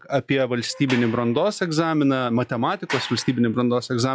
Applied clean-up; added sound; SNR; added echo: classical method log-MMSE.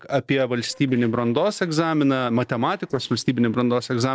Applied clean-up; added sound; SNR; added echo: neural separator model SepFormer DNS4.